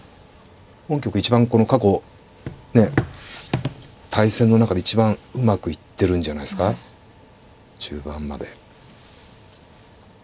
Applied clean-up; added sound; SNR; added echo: none; none; none; none.